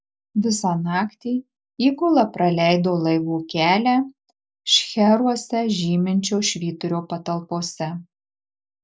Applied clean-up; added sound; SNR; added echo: none; none; none; none.